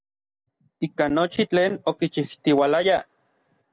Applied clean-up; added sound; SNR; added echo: none; none; none; none.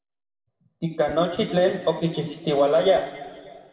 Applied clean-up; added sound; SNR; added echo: none; none; none; reverberation time 2.1 s.